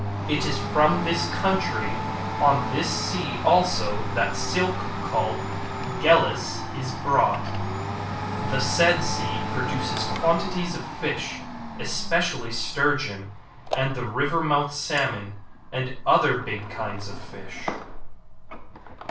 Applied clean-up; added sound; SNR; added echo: none; Domestic sounds, home sounds; 6 dB; reverberation time 0.3 s.